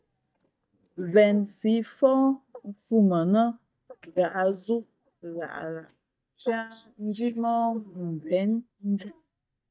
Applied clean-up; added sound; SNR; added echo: neural mask model DeepFilterNet 3.